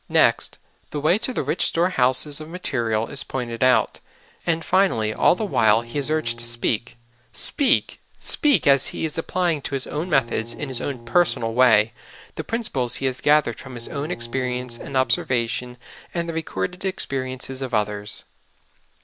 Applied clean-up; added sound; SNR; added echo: none; Bowed string instrument; 19 dB; none.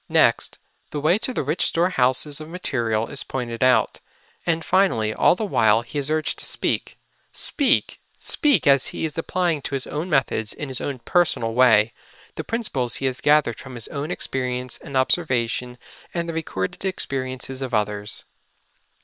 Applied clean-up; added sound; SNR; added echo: neural separator model SepFormer WHAM!.